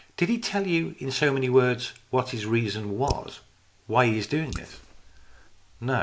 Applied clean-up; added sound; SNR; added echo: neural mask model Resemble Enhance denoiser.